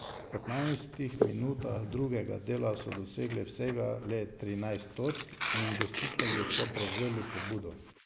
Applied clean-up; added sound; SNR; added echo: neural mask model Resemble Enhance denoiser.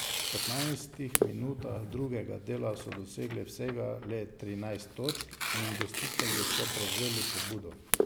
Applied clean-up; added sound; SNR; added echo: none; Tearing; -2 dB; none.